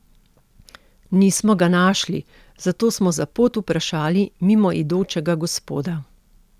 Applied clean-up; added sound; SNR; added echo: none; none; none; none.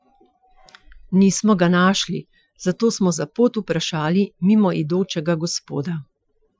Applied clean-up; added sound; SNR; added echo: classical method Wiener filter.